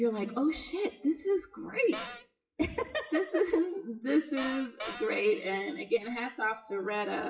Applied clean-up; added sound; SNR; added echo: classical method WPE with log-MMSE.